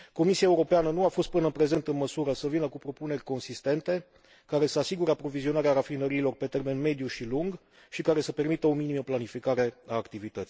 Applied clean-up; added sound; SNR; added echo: none; none; none; none.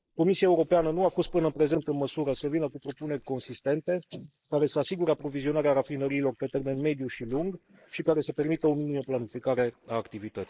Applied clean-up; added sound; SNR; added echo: neural mask model Resemble Enhance denoiser.